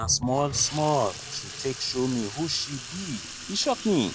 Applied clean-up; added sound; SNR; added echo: none; Sink (filling or washing) / Water tap, faucet; 10 dB; none.